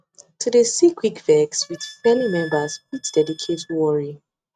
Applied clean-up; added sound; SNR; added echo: neural mask model RNNoise.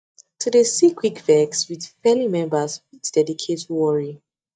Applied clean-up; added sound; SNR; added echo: neural mask model DeepFilterNet 3.